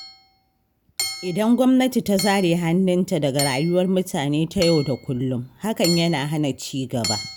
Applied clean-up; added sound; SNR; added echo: none; Hammer / Chink, clink; 12 dB; none.